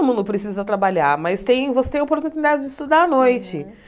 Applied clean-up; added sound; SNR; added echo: none; none; none; none.